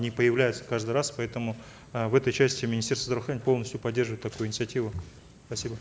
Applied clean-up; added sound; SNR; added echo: none; none; none; none.